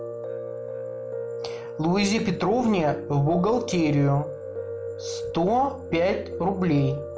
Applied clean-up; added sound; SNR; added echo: none; Piano; 8 dB; none.